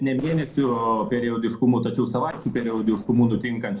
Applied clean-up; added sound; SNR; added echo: neural separator model SepFormer DNS4.